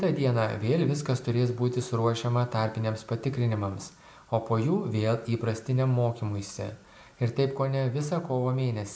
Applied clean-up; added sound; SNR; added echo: none; none; none; none.